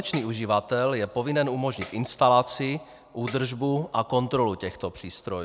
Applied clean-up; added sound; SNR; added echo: none; Tambourine; 10 dB; none.